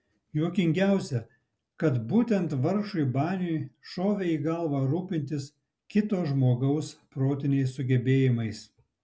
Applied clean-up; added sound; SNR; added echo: none; none; none; none.